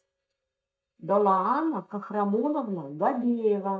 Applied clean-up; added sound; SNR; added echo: neural mask model DeepFilterNet 3.